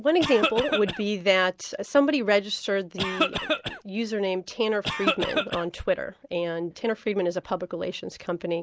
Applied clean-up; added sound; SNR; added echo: none; Cough; 1 dB; none.